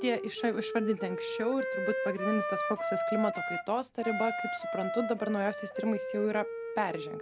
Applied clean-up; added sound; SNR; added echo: none; Wind instrument, woodwind instrument; 2 dB; none.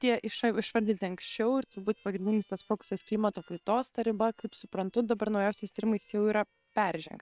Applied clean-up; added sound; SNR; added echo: neural separator model SepFormer WHAM!.